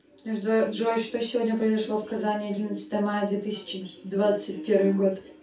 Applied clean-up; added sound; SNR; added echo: none; none; none; reverberation time 0.2 s.